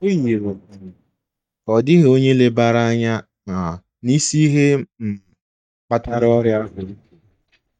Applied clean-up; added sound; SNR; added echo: neural mask model DeepFilterNet 3.